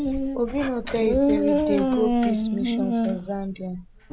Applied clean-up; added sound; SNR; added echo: none; Dog; -4 dB; none.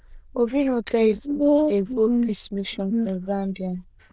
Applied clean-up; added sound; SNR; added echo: neural diffusion model UNIVERSE++.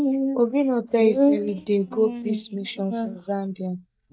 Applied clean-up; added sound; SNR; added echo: neural mask model DeepFilterNet 3.